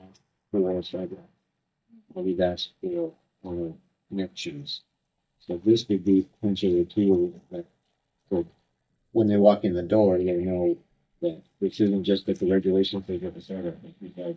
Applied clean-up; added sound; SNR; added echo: neural mask model DeepFilterNet 3.